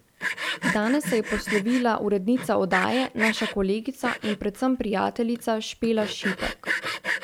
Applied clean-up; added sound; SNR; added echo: none; Sawing; 6 dB; none.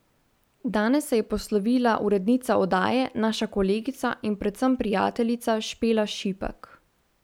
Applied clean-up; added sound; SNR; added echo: none; none; none; none.